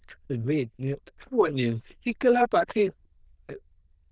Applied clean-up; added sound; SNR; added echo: neural diffusion model UNIVERSE++.